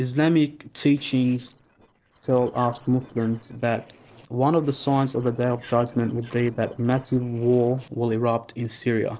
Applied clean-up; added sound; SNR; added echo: neural separator model SepFormer DNS4.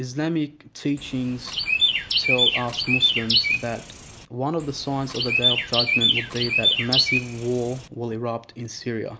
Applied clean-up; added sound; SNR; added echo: none; Chirp, tweet; -5 dB; none.